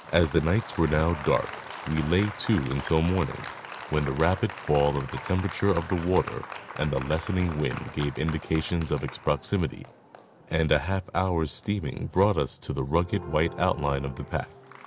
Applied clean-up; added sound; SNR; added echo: none; Applause; 14 dB; none.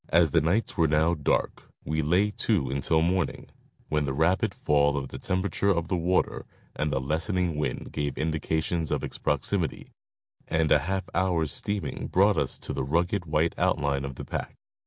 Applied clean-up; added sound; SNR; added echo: none; none; none; none.